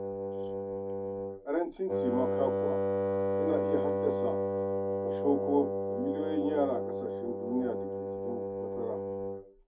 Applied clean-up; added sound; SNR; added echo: none; Wind instrument, woodwind instrument; -2 dB; reverberation time 0.3 s.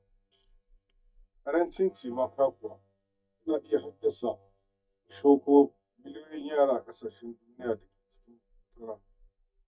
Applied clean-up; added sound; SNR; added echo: neural mask model DeepFilterNet 3.